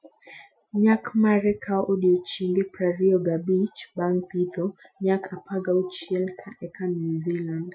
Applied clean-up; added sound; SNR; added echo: classical method Wiener filter.